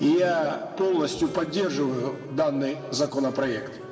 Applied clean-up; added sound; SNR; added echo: none; Wind instrument, woodwind instrument; 19 dB; reverberation time 2.2 s.